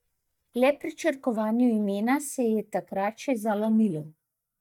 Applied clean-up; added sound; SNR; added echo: neural mask model DeepFilterNet 3.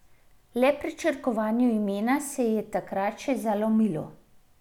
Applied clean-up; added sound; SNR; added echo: none; none; none; none.